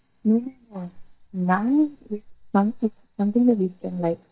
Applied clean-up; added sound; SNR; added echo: neural mask model DeepFilterNet 3.